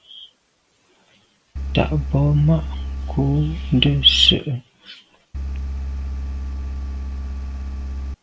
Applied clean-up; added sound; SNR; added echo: none; Engine; 4 dB; none.